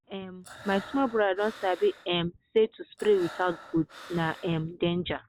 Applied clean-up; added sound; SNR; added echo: none; Breathing; 18 dB; none.